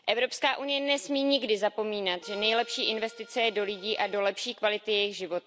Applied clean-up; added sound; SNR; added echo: none; Accordion; 19 dB; none.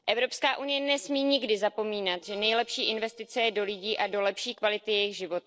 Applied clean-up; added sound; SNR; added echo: neural separator model SepFormer DNS4.